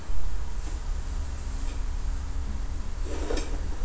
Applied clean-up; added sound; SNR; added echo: none; none; none; none.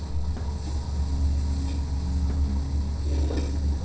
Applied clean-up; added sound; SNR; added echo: neural separator model SepFormer DNS4.